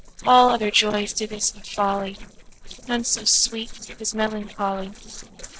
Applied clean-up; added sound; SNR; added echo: neural separator model SepFormer DNS4.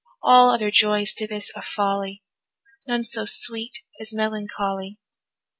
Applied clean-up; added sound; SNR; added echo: none; none; none; none.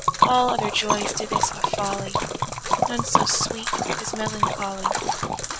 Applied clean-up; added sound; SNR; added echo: none; Liquid; -3 dB; none.